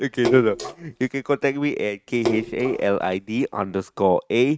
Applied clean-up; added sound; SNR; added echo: neural mask model RNNoise.